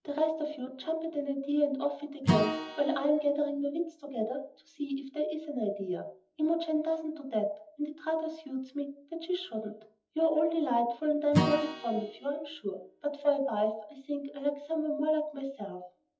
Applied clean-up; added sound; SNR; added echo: classical method WPE with log-MMSE.